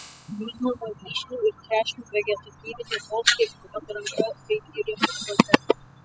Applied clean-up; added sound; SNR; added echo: classical method spectral subtraction.